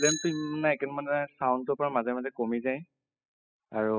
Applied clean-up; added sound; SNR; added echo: classical method spectral subtraction.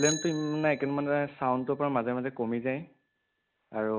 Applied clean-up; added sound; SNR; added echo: none; Bicycle bell; 13 dB; none.